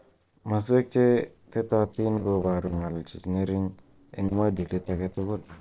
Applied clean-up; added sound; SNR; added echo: neural separator model SepFormer DNS4.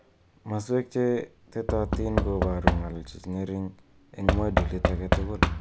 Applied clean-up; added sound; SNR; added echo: none; Knock / Wood; -2 dB; none.